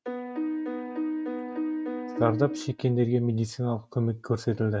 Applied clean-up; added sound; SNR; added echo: neural mask model RNNoise.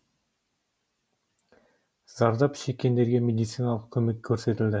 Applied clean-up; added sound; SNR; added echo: none; none; none; none.